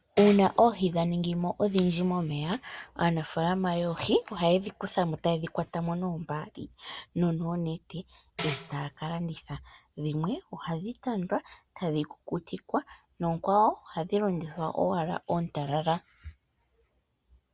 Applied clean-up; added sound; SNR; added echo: none; Tambourine; 13 dB; none.